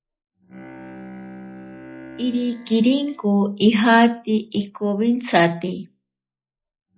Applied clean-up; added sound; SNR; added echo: classical method log-MMSE.